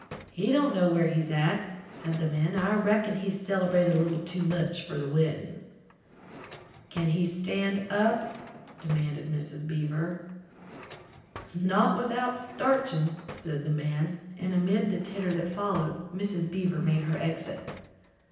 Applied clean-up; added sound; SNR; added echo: none; Drawer open or close; 20 dB; reverberation time 0.9 s.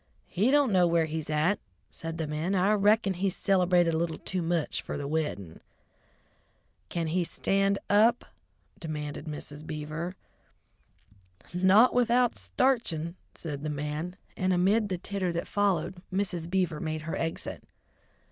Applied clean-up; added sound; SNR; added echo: none; none; none; none.